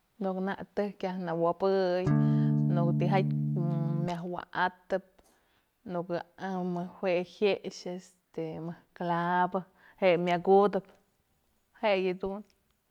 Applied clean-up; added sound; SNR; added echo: none; Electric guitar / Strum; -4 dB; none.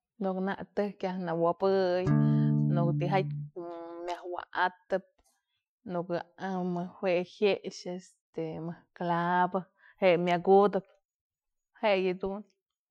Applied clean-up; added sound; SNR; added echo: classical method Wiener filter.